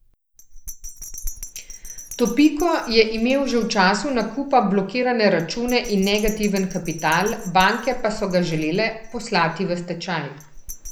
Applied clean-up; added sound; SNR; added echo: none; Bell; 13 dB; none.